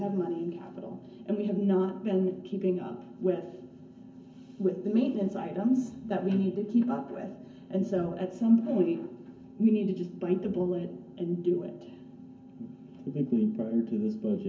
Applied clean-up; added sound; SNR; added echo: none; none; none; reverberation time 0.3 s.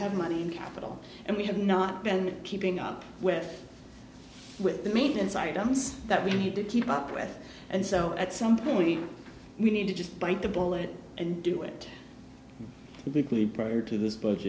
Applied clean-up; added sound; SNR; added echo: none; none; none; none.